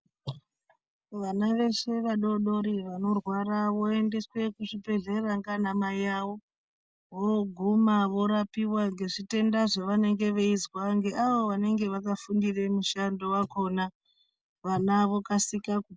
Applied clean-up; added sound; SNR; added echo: none; none; none; none.